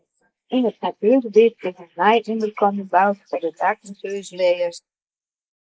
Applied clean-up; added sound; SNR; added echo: neural mask model Resemble Enhance denoiser.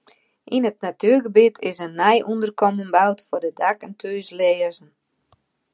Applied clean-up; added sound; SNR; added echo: none; none; none; none.